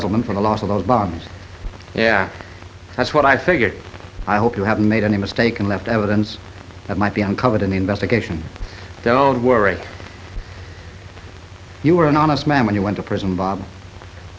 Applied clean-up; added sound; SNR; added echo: none; none; none; none.